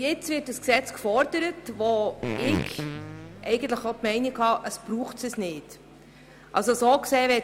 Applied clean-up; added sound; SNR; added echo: none; Fart; 7 dB; none.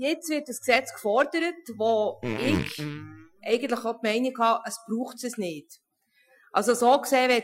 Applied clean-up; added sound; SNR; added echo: classical method Wiener filter.